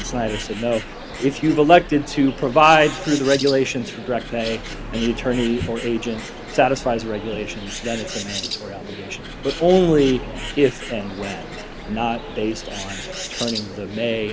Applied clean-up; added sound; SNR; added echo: none; Bird; 11 dB; none.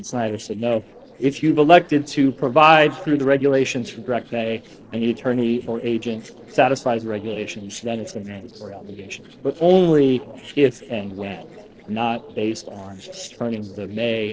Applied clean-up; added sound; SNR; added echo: neural separator model SepFormer DNS4.